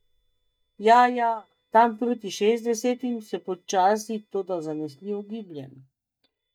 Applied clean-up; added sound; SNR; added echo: neural mask model DeepFilterNet 3.